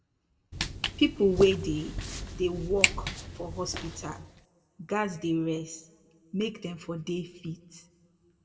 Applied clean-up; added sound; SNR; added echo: none; Walk, footsteps; 3 dB; reverberation time 0.9 s.